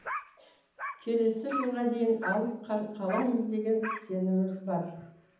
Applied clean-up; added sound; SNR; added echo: none; Dog; 11 dB; reverberation time 0.8 s.